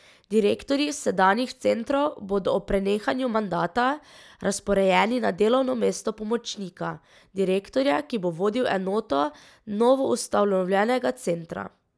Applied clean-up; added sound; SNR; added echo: none; none; none; none.